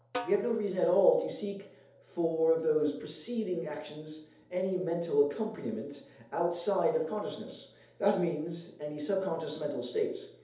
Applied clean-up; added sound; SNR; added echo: none; Snare drum; 12 dB; reverberation time 2.2 s.